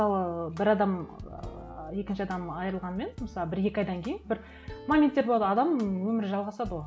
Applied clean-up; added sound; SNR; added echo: none; none; none; none.